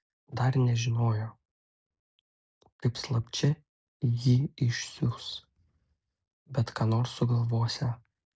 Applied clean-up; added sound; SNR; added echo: none; none; none; none.